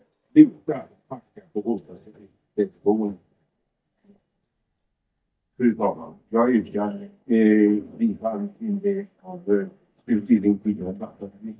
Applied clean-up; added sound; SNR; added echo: neural mask model DeepFilterNet 3.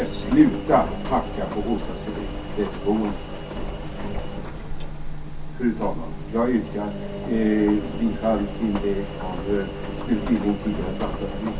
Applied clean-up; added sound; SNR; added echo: none; Engine; 5 dB; reverberation time 0.3 s.